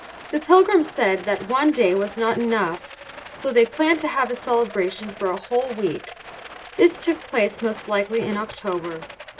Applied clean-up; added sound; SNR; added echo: none; Rattle; 17 dB; none.